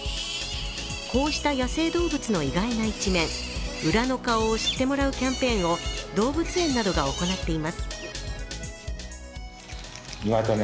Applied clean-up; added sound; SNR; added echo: none; none; none; none.